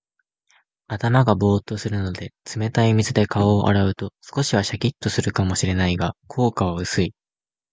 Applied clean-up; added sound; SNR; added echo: none; none; none; none.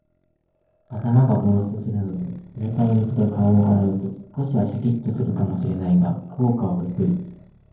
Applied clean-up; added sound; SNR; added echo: neural separator model SepFormer DNS4.